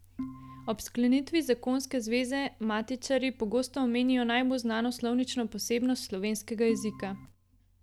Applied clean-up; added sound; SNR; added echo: none; Organ; 14 dB; none.